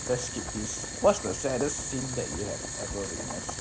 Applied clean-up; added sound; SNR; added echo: none; Boiling; 5 dB; none.